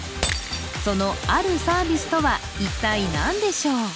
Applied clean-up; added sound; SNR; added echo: none; Fire + Shatter; 10 dB; none.